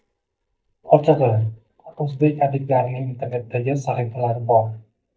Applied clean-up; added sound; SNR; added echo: neural mask model DeepFilterNet 3.